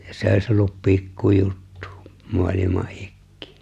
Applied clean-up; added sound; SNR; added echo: none; none; none; none.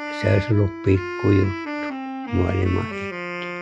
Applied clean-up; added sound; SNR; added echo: classical method log-MMSE.